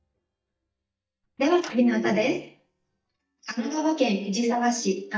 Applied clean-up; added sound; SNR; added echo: neural mask model DeepFilterNet 3.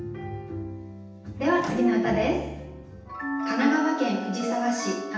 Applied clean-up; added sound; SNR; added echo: none; Microwave oven; 18 dB; reverberation time 0.9 s.